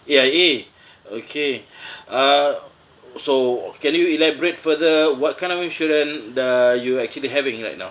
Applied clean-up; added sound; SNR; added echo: none; none; none; none.